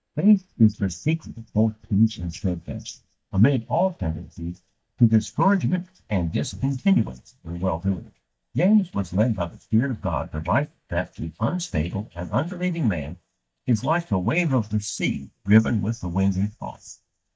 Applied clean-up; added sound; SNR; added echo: neural mask model DeepFilterNet 3.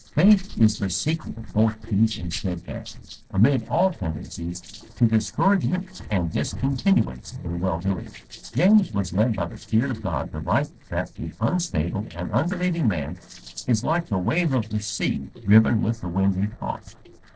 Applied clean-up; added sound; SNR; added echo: neural separator model SepFormer DNS4.